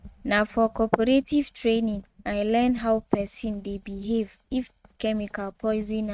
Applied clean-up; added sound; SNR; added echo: neural mask model RNNoise.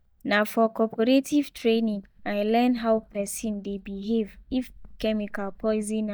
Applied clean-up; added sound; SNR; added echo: neural mask model DeepFilterNet 3.